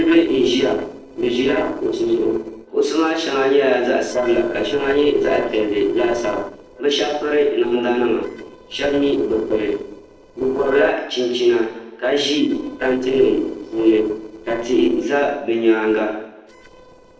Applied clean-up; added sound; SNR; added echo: neural separator model SepFormer DNS4.